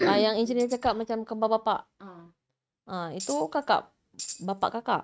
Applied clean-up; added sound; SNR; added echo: neural mask model RNNoise.